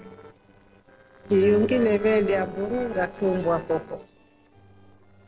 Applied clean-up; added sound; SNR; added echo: neural separator model SepFormer DNS4.